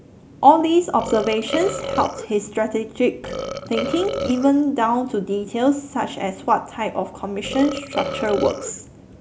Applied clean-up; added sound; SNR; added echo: none; Burping, eructation; 7 dB; none.